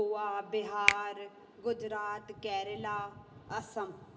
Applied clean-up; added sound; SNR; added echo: none; Finger snapping; 0 dB; reverberation time 1.7 s.